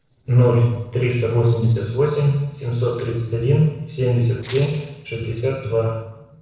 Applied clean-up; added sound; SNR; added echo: neural separator model SepFormer DNS4.